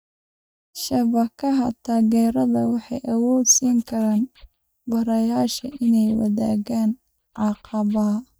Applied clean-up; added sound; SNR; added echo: neural mask model DeepFilterNet 3.